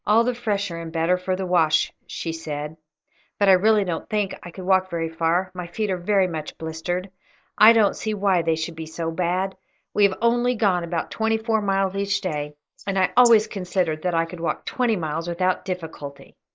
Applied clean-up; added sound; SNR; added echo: neural mask model Resemble Enhance denoiser.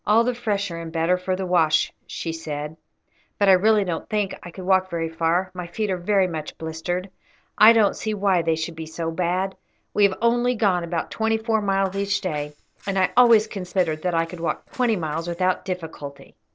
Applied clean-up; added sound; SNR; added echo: neural separator model SepFormer DNS4.